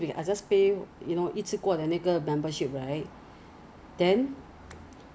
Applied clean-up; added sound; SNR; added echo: none; none; none; none.